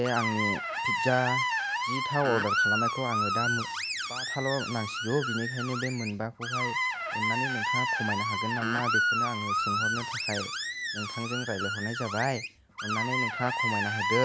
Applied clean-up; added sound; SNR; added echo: none; Screech; -2 dB; none.